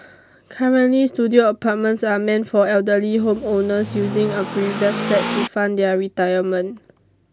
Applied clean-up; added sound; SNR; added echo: none; Accelerating, revving, vroom / Car; 7 dB; none.